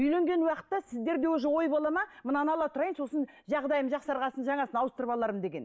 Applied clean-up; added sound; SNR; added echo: neural mask model Resemble Enhance denoiser.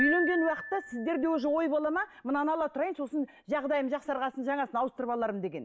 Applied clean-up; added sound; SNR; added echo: none; Piano; 10 dB; none.